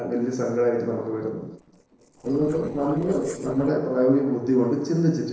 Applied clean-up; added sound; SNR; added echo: neural separator model SepFormer DNS4.